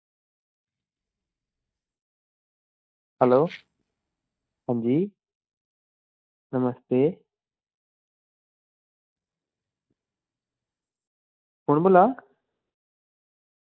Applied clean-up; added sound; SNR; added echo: neural mask model DeepFilterNet 3.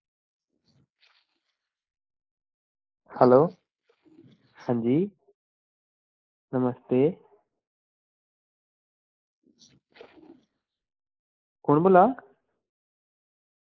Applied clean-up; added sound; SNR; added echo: neural mask model Resemble Enhance denoiser.